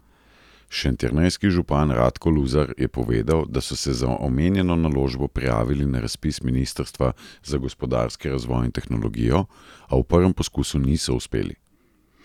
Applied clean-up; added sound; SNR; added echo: none; none; none; none.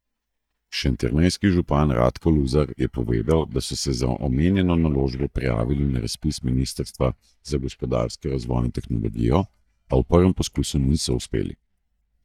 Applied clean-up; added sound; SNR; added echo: neural mask model DeepFilterNet 3.